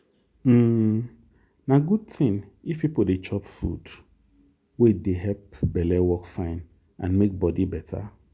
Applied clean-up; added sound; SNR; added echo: none; none; none; none.